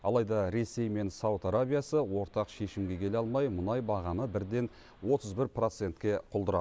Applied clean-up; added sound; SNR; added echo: none; none; none; none.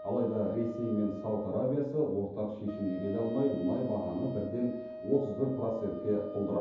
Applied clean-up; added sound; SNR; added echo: none; Wind instrument, woodwind instrument; 12 dB; reverberation time 0.9 s.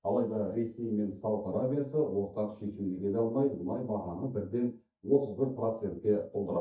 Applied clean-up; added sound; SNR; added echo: neural mask model DeepFilterNet 3.